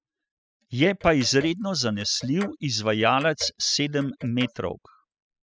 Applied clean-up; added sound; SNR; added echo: classical method spectral subtraction.